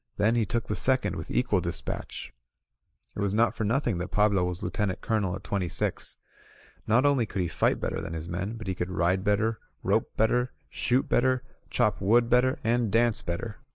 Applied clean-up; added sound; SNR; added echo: neural mask model Resemble Enhance denoiser.